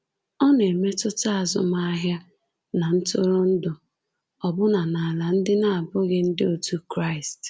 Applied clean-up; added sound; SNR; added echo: none; none; none; none.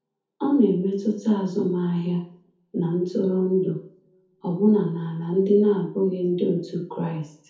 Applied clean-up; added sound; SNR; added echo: none; none; none; reverberation time 0.5 s.